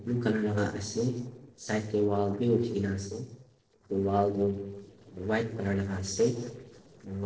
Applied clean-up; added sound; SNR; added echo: neural separator model SepFormer DNS4.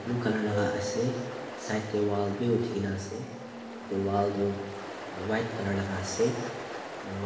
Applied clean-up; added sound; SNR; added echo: none; Ocean; 8 dB; reverberation time 1.2 s.